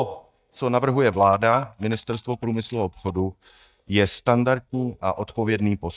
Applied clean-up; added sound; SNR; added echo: neural mask model DeepFilterNet 3.